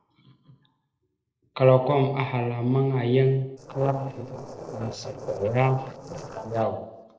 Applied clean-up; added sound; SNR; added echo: neural separator model SepFormer DNS4.